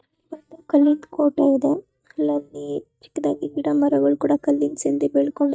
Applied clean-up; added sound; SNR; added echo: neural mask model DeepFilterNet 3.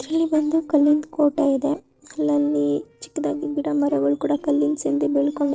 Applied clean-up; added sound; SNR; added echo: neural separator model SepFormer DNS4.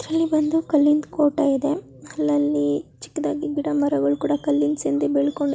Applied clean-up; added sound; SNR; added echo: none; none; none; none.